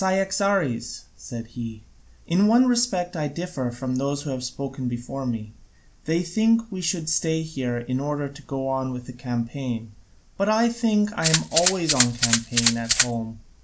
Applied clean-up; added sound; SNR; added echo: none; Rattle (instrument); -2 dB; none.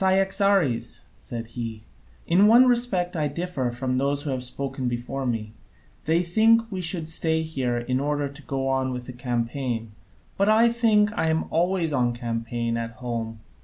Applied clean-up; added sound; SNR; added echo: none; none; none; none.